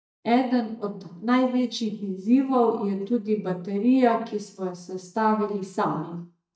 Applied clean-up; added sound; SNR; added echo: neural mask model DeepFilterNet 3.